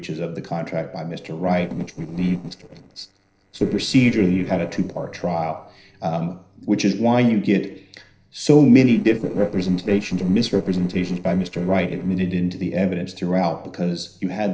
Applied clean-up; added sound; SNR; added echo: neural separator model SepFormer DNS4.